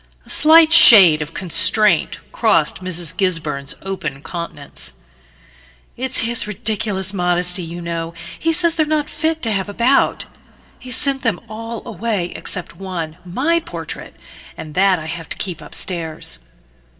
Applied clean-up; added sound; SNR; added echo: none; none; none; reverberation time 0.4 s.